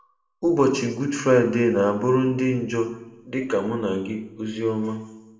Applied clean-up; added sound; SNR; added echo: none; none; none; reverberation time 0.7 s.